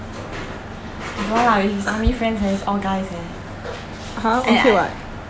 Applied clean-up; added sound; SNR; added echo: none; none; none; none.